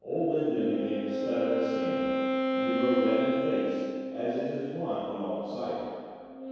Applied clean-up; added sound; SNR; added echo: none; Wind instrument, woodwind instrument; 1 dB; reverberation time 2.0 s.